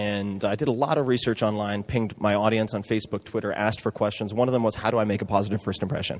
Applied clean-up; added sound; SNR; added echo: none; none; none; none.